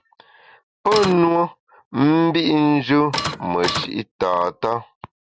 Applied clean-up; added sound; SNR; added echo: none; Printer; 4 dB; none.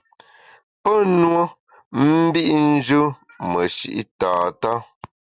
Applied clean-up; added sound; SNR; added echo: none; none; none; none.